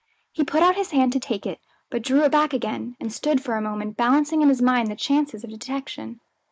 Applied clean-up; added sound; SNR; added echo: neural mask model Resemble Enhance denoiser.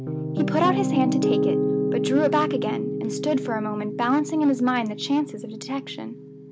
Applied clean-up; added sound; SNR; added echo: none; Piano; 1 dB; none.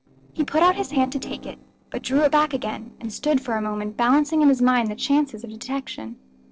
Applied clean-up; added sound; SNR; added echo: neural separator model SepFormer DNS4.